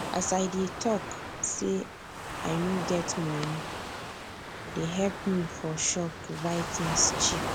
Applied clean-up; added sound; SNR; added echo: none; Waves, surf; 5 dB; none.